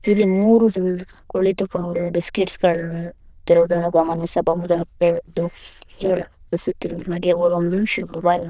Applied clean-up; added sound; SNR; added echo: neural diffusion model UNIVERSE++.